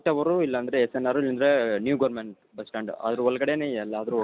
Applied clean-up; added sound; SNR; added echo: none; none; none; none.